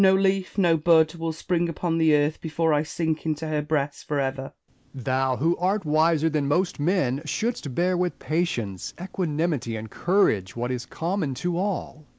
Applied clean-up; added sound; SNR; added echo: none; none; none; none.